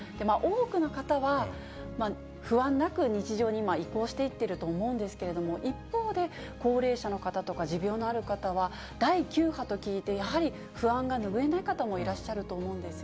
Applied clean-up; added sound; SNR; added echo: none; none; none; none.